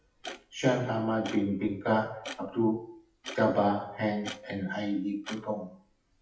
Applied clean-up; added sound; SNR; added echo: classical method WPE with log-MMSE.